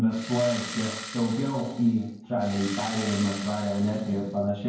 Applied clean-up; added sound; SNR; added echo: none; Engine starting; 12 dB; reverberation time 0.9 s.